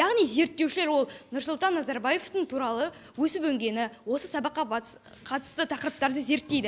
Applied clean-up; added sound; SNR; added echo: none; none; none; none.